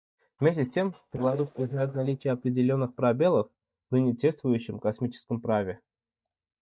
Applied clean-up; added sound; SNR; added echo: neural mask model DeepFilterNet 3.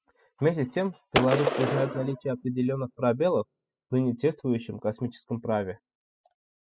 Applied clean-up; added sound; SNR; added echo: classical method spectral subtraction.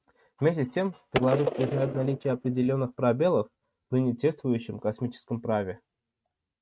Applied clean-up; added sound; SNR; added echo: neural mask model RNNoise.